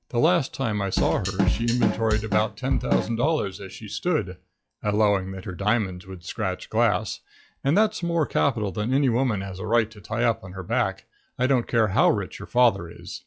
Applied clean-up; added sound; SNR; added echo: classical method log-MMSE.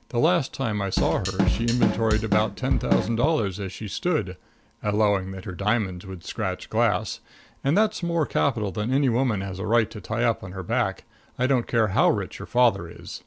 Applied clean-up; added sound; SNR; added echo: none; Drum kit; 0 dB; none.